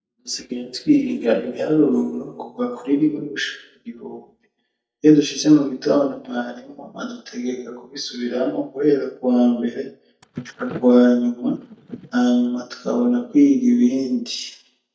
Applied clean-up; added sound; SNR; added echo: neural mask model DeepFilterNet 3.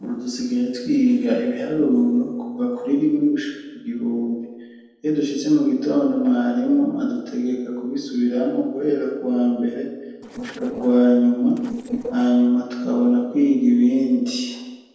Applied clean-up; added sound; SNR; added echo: neural separator model SepFormer DNS4.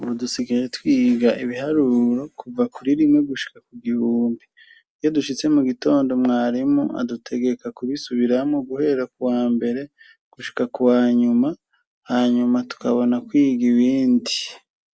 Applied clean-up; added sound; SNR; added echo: none; none; none; none.